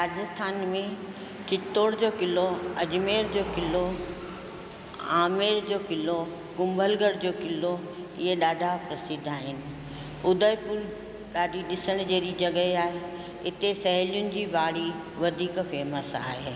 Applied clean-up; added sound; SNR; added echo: none; Car passing by; 20 dB; none.